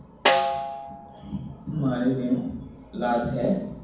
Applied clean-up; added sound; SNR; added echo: none; Snare drum; 1 dB; reverberation time 1.2 s.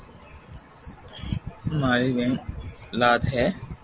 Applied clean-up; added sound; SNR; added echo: none; none; none; none.